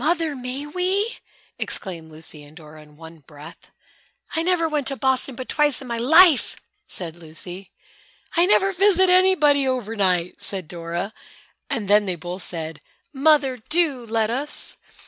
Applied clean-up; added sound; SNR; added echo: none; none; none; none.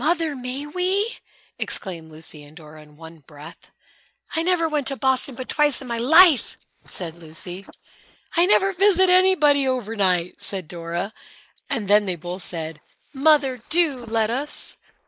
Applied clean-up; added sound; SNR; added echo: neural mask model Resemble Enhance denoiser.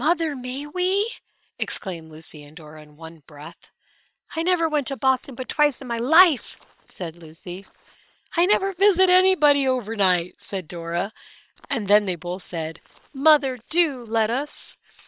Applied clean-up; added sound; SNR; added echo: neural separator model SepFormer WHAM!.